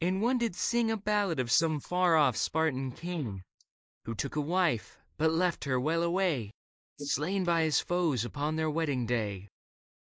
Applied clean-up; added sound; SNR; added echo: neural mask model Resemble Enhance denoiser.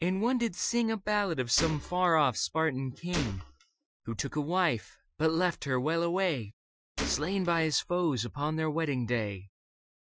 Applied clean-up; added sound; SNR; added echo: classical method Wiener filter.